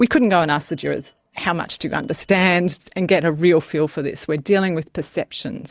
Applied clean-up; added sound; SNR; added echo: neural mask model DeepFilterNet 3.